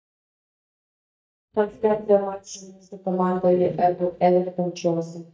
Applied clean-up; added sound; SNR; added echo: neural mask model DeepFilterNet 3.